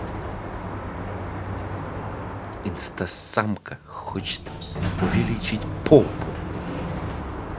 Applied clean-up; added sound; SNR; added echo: none; Sliding door; 3 dB; none.